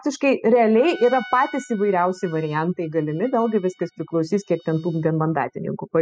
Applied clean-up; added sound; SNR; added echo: classical method spectral subtraction.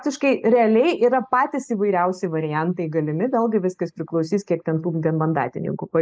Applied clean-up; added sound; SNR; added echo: neural mask model Resemble Enhance denoiser.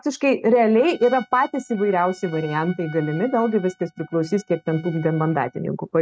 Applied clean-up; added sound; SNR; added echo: neural mask model RNNoise.